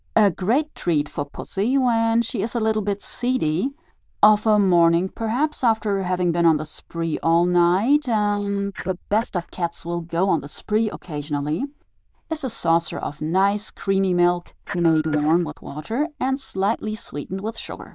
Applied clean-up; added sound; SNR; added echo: neural diffusion model UNIVERSE++.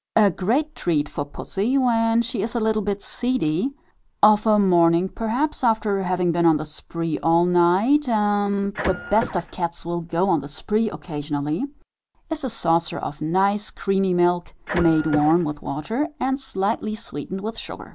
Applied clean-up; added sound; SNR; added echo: none; Printer; 8 dB; none.